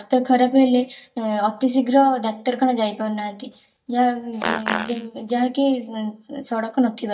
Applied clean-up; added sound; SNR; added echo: neural mask model DeepFilterNet 3.